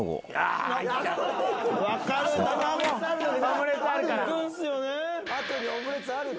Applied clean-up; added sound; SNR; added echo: none; none; none; none.